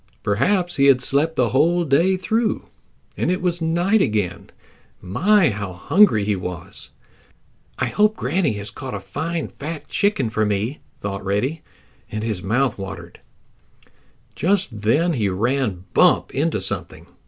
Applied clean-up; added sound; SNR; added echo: none; none; none; none.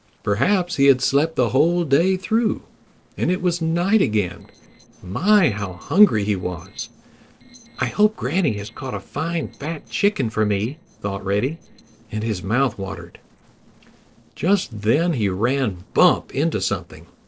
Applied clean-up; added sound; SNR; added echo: neural separator model SepFormer DNS4.